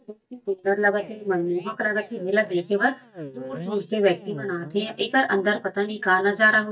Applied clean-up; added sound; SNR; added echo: neural mask model DeepFilterNet 3.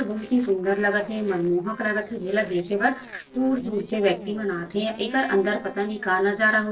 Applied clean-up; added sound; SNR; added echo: neural separator model SepFormer DNS4.